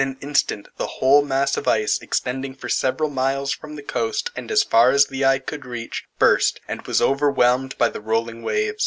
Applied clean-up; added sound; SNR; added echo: none; none; none; none.